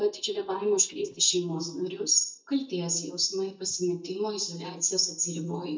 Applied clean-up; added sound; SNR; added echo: neural mask model DeepFilterNet 3.